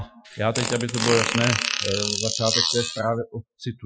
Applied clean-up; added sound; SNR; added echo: classical method Wiener filter.